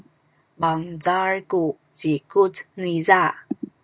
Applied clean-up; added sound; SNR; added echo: none; none; none; none.